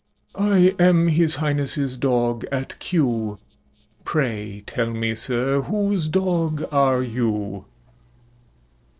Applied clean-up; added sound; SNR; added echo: neural separator model SepFormer DNS4.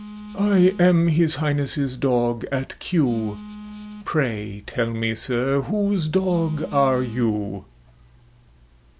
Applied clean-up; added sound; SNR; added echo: none; Telephone; 18 dB; none.